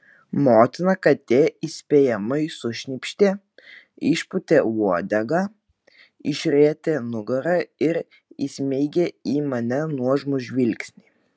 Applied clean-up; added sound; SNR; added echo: none; none; none; none.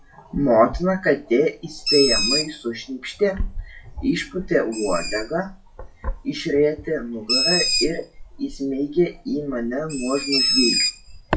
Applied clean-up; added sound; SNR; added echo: classical method WPE with log-MMSE.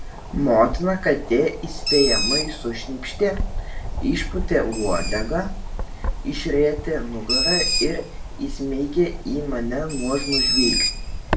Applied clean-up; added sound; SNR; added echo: none; Bird; 2 dB; reverberation time 0.3 s.